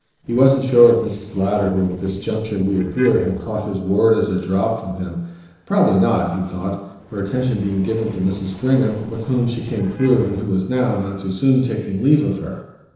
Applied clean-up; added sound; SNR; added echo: neural separator model SepFormer DNS4.